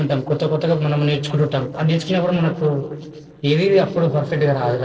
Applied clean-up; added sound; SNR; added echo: neural separator model SepFormer DNS4.